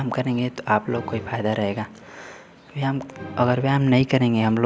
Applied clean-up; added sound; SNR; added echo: none; Musical instrument; 19 dB; none.